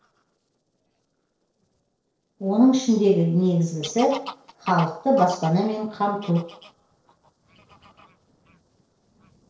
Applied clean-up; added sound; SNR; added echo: neural separator model SepFormer DNS4.